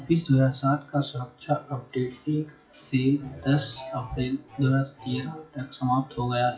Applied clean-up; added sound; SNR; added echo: classical method WPE with log-MMSE.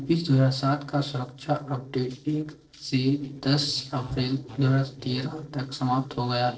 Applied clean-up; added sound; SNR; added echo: neural separator model SepFormer DNS4.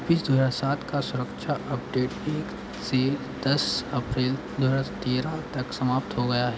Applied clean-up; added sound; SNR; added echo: none; none; none; none.